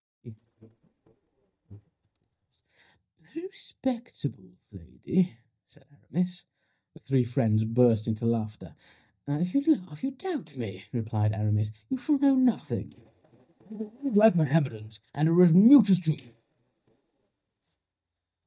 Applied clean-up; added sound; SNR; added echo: neural mask model DeepFilterNet 3.